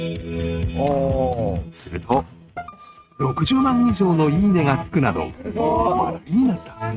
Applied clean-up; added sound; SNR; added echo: neural mask model RNNoise.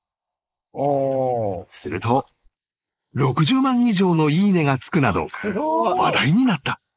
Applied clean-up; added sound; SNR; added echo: neural mask model Resemble Enhance denoiser.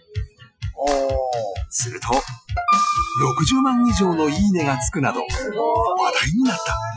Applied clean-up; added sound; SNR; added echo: classical method Wiener filter.